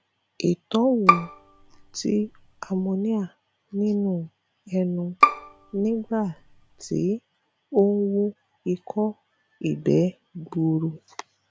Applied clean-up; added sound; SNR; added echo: none; Bowed string instrument; 0 dB; none.